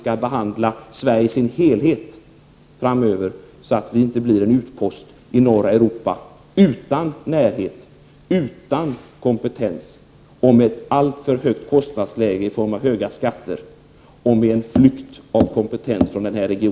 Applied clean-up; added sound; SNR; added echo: none; none; none; none.